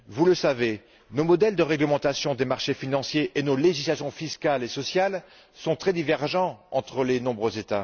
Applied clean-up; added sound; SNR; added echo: none; none; none; none.